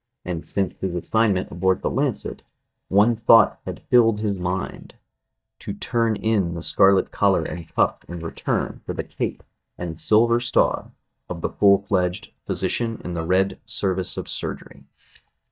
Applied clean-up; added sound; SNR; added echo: neural mask model DeepFilterNet 3.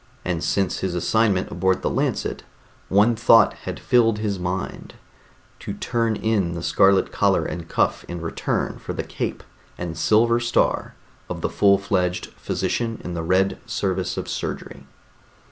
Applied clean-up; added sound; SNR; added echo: none; none; none; none.